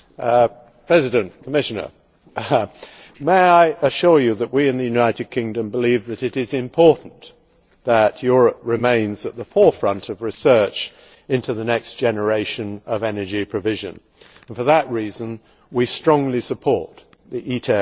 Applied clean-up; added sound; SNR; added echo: neural separator model SepFormer DNS4.